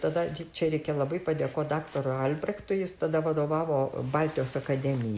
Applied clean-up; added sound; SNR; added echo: none; none; none; none.